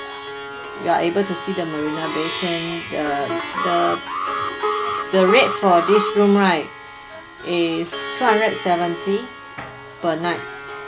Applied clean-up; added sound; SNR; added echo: none; Alarm + Plucked string instrument; 6 dB; none.